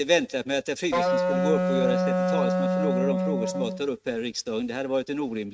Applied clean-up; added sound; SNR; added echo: neural mask model RNNoise.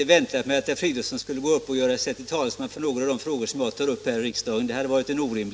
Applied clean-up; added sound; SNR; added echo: none; none; none; none.